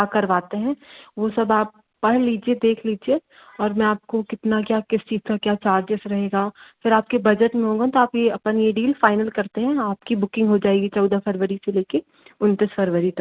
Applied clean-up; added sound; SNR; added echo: none; none; none; none.